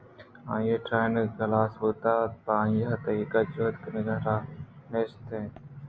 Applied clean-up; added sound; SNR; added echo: none; none; none; none.